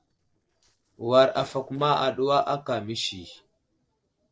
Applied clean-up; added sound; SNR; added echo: neural separator model SepFormer DNS4.